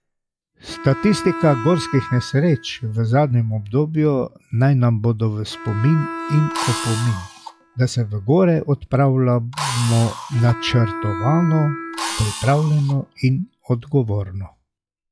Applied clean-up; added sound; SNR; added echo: classical method log-MMSE.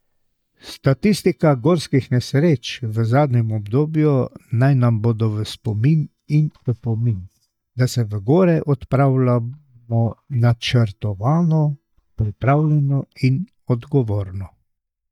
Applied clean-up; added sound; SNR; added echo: neural mask model DeepFilterNet 3.